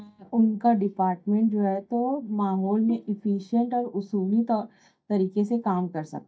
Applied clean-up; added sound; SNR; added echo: neural mask model DeepFilterNet 3.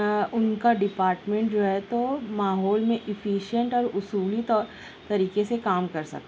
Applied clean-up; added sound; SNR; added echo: none; none; none; none.